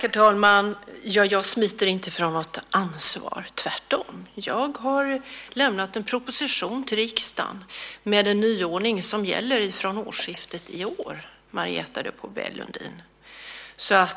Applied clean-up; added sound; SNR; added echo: none; none; none; none.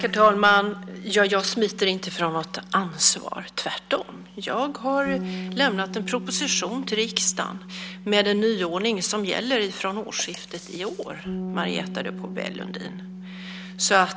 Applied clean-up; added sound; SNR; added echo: none; Bass guitar; 12 dB; none.